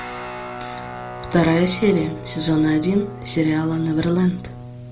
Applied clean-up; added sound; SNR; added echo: none; Guitar; 12 dB; none.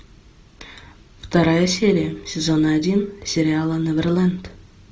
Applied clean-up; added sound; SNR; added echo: none; none; none; none.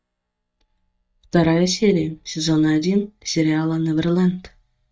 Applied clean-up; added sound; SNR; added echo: neural mask model DeepFilterNet 3.